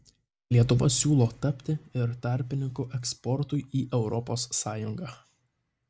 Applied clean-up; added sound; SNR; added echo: none; none; none; none.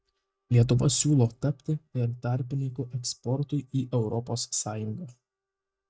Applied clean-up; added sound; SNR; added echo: neural mask model DeepFilterNet 3.